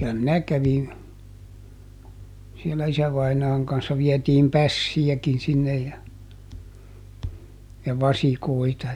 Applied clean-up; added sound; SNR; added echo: none; none; none; none.